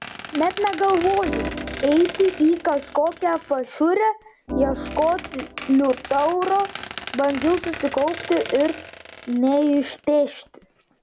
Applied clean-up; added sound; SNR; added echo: none; Squeak + Organ; 12 dB; none.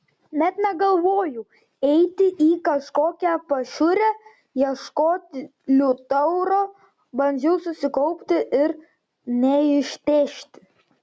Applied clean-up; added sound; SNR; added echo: none; none; none; none.